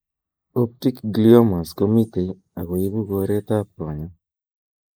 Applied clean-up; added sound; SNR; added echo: neural mask model Resemble Enhance denoiser.